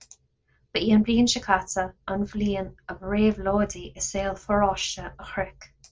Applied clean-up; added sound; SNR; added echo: none; none; none; none.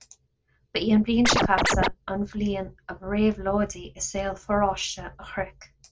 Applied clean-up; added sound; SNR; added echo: none; Scratching (performance technique); -4 dB; none.